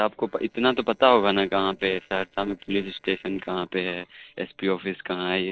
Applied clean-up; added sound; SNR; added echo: neural separator model SepFormer DNS4.